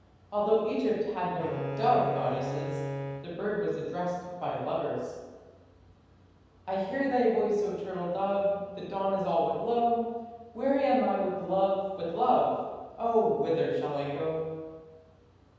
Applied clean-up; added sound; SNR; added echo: none; Bowed string instrument; 7 dB; reverberation time 1.2 s.